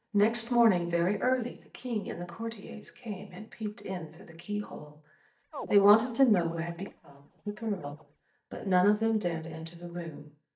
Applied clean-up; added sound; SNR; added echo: neural mask model DeepFilterNet 3.